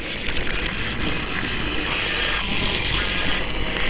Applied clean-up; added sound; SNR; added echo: neural separator model SepFormer WHAMR!.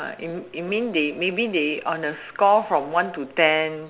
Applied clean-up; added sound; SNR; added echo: none; none; none; none.